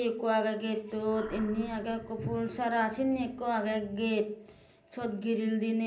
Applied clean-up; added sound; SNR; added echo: none; Animal; 18 dB; reverberation time 0.5 s.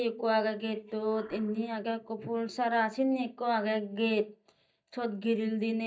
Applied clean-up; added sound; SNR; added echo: neural mask model DeepFilterNet 3.